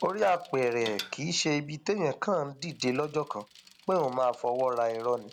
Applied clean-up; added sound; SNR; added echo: none; Bicycle; 20 dB; none.